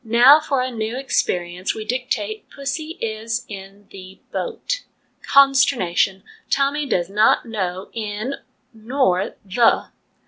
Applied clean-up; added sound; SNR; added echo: none; none; none; none.